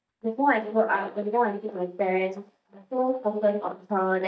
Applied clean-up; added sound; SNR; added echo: neural mask model DeepFilterNet 3.